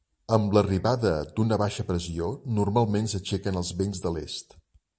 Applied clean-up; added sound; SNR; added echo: none; none; none; none.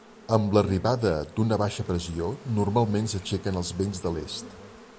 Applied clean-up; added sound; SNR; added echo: none; Insect; 19 dB; none.